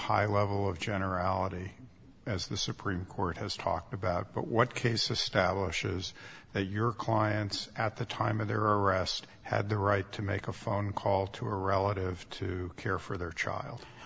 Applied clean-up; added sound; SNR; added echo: none; none; none; none.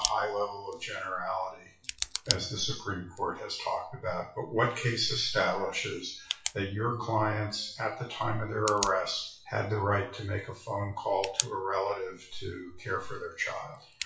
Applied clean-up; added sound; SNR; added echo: classical method WPE with log-MMSE.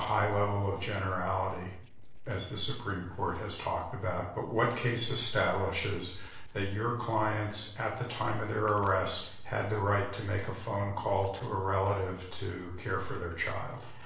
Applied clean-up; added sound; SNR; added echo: neural separator model SepFormer DNS4.